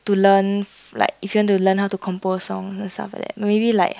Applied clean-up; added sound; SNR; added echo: none; none; none; none.